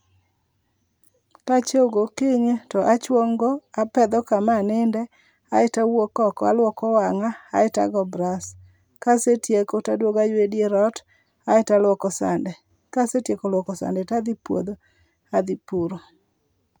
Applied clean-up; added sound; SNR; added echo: none; none; none; none.